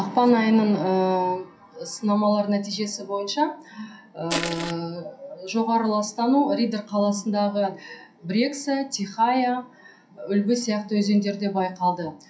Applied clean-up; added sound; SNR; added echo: classical method WPE with log-MMSE.